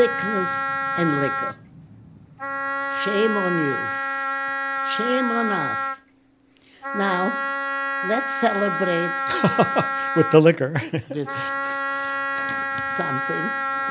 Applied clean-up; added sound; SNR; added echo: none; Wind instrument, woodwind instrument; 1 dB; none.